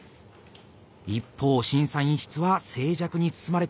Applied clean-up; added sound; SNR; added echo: none; none; none; none.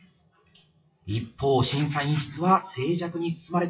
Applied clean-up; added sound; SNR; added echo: classical method WPE with log-MMSE.